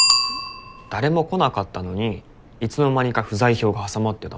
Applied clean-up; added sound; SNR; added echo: none; Bicycle bell; 5 dB; none.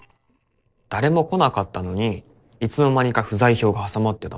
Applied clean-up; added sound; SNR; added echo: neural separator model SepFormer DNS4.